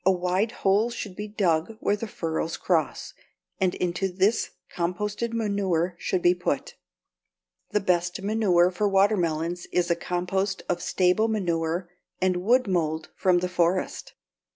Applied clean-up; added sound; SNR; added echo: none; none; none; none.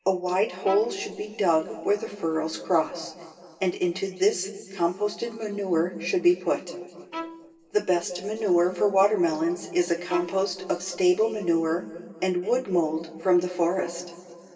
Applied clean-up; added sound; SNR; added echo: none; Bowed string instrument; 17 dB; reverberation time 2.3 s.